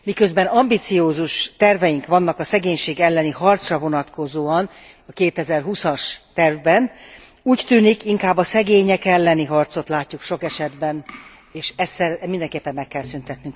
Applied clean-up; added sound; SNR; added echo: none; none; none; none.